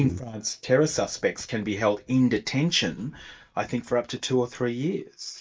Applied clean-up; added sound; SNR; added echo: neural mask model DeepFilterNet 3.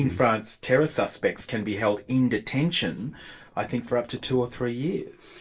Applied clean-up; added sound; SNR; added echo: neural separator model SepFormer DNS4.